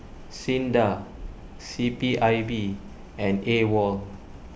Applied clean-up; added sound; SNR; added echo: none; none; none; none.